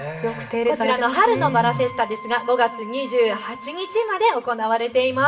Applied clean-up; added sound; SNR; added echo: none; Wind instrument, woodwind instrument; 17 dB; reverberation time 0.6 s.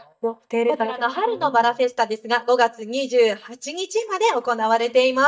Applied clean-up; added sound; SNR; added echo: neural mask model DeepFilterNet 3.